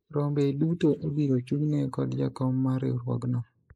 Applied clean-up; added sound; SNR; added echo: neural mask model Resemble Enhance denoiser.